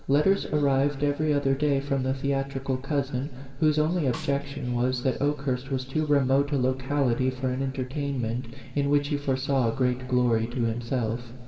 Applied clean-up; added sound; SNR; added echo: none; Snare drum; 18 dB; reverberation time 1.8 s.